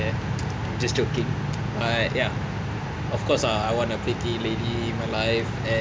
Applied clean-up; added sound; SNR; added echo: none; none; none; none.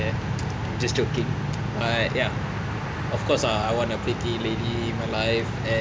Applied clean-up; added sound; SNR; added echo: none; Car; 18 dB; none.